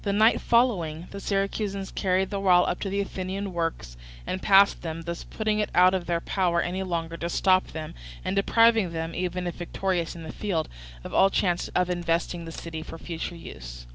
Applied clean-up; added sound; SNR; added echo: none; Door; 16 dB; none.